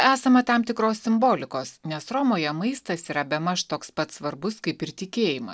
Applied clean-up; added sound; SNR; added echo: none; none; none; none.